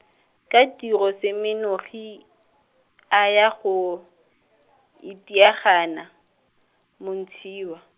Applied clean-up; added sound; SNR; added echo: none; none; none; none.